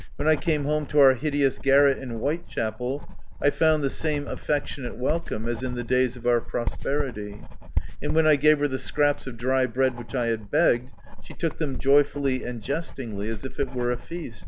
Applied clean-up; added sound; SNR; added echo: none; Writing; 4 dB; none.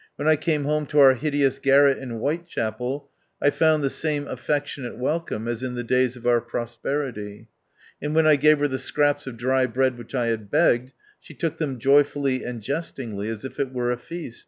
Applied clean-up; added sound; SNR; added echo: none; none; none; none.